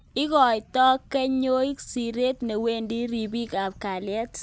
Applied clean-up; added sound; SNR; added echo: none; none; none; none.